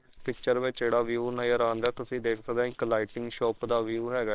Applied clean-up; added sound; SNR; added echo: neural separator model SepFormer WHAMR!.